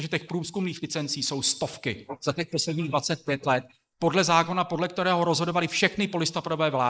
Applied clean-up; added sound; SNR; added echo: neural mask model Resemble Enhance denoiser.